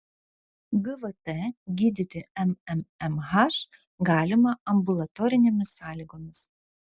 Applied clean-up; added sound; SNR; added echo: none; none; none; none.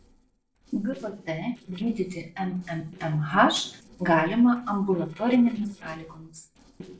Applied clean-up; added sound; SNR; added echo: neural separator model SepFormer DNS4.